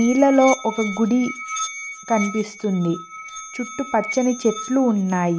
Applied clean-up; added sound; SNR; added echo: none; Musical instrument; 12 dB; none.